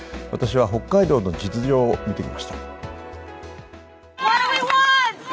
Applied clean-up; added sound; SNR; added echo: none; none; none; none.